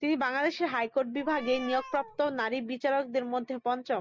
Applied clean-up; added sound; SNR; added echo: none; Meow; 15 dB; none.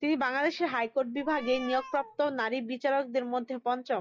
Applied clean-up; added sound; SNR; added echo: classical method log-MMSE.